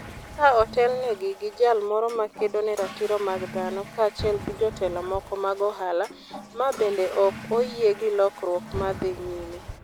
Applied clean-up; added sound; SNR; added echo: none; Toilet flush / Water + Fireworks; 13 dB; none.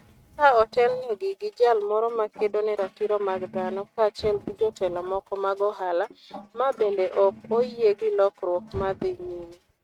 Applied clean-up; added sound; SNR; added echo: neural mask model RNNoise.